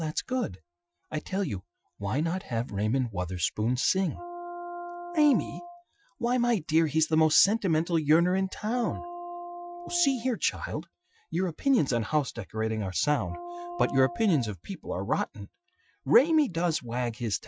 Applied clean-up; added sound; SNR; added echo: classical method Wiener filter.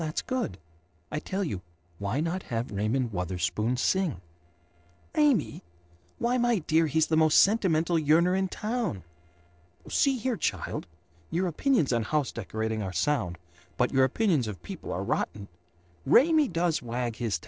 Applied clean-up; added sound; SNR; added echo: neural separator model SepFormer DNS4.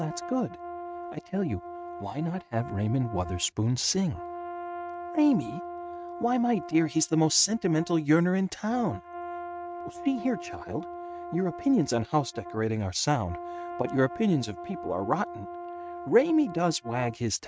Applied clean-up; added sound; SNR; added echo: neural mask model RNNoise.